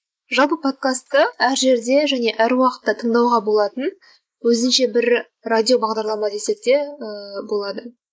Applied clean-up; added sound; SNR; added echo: neural mask model Resemble Enhance denoiser.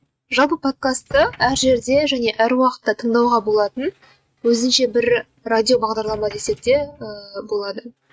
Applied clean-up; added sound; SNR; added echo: neural mask model RNNoise.